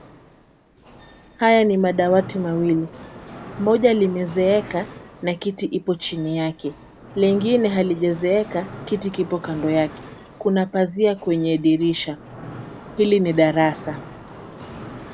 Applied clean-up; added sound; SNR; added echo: none; Mechanisms; 17 dB; none.